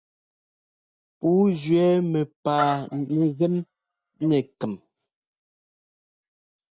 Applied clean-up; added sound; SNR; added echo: neural mask model DeepFilterNet 3.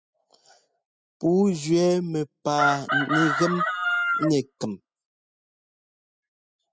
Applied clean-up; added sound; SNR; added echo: classical method spectral subtraction.